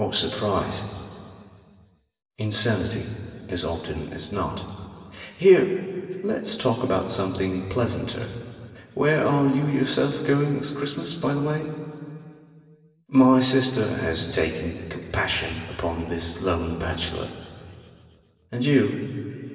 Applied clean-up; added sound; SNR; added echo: none; Wind instrument, woodwind instrument; 19 dB; reverberation time 2.6 s.